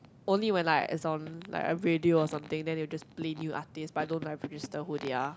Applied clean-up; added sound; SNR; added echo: none; none; none; none.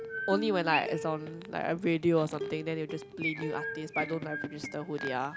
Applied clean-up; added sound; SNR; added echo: none; Chirp, tweet + Plucked string instrument; 7 dB; none.